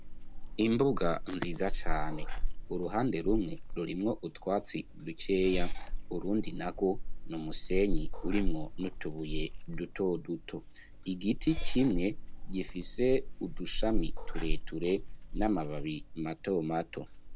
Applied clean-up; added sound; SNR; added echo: none; Meow / Purr; -1 dB; none.